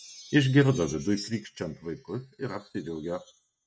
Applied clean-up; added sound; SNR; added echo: neural mask model RNNoise.